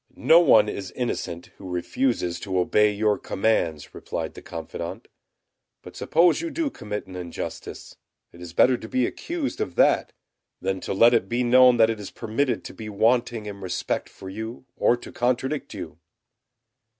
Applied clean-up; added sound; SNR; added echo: none; none; none; none.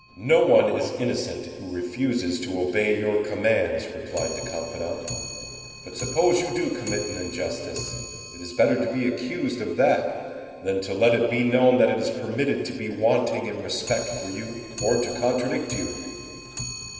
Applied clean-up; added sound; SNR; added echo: none; Clock; 14 dB; reverberation time 2.5 s.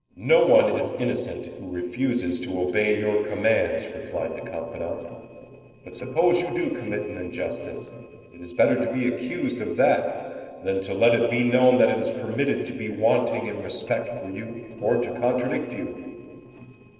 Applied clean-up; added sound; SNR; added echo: neural separator model SepFormer DNS4.